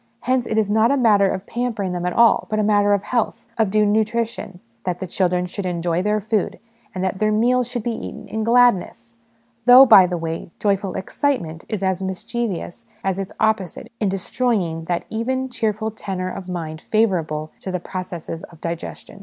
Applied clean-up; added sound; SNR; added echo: none; none; none; none.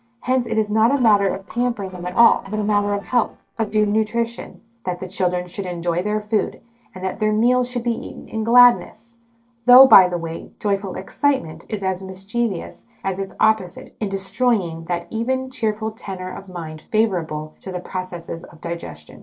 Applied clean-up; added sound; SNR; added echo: neural separator model SepFormer DNS4.